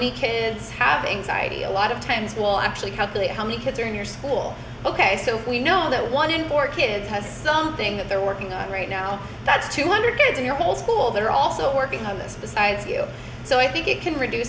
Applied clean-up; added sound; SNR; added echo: none; none; none; none.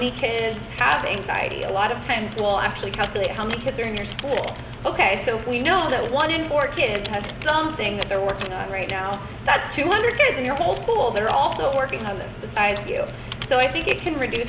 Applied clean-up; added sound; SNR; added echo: none; Computer keyboard; 15 dB; none.